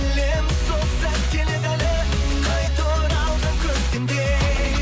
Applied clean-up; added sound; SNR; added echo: none; none; none; none.